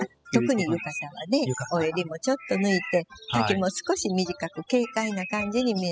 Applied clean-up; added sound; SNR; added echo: classical method spectral subtraction.